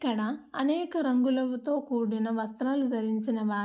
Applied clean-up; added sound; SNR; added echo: none; none; none; none.